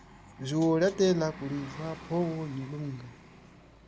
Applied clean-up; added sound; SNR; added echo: none; Bus; 17 dB; none.